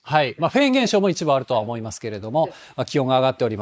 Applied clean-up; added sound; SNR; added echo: neural mask model Resemble Enhance denoiser.